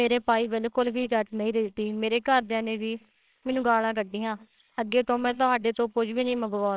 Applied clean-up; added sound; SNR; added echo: neural separator model SepFormer WHAMR!.